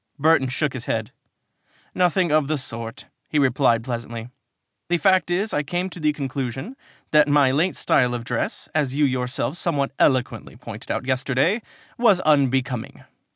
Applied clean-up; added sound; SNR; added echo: none; none; none; none.